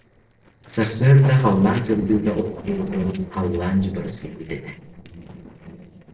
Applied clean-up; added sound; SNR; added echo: neural separator model SepFormer DNS4.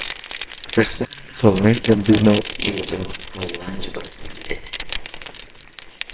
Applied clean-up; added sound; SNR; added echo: neural separator model SepFormer WHAMR!.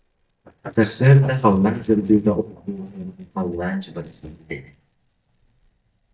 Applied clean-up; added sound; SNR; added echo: neural mask model DeepFilterNet 3.